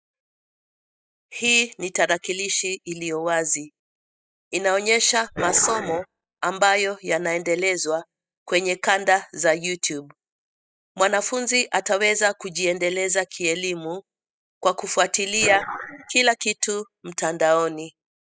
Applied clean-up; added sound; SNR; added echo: classical method spectral subtraction.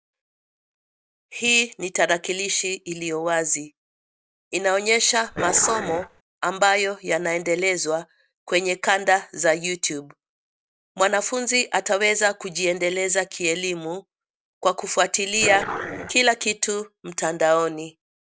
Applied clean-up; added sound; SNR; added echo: none; Dog; 6 dB; none.